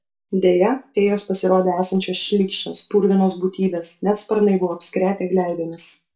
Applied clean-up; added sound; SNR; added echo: none; none; none; reverberation time 0.3 s.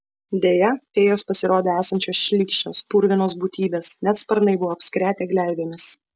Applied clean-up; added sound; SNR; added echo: none; none; none; none.